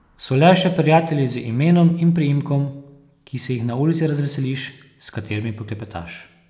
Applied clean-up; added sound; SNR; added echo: none; none; none; none.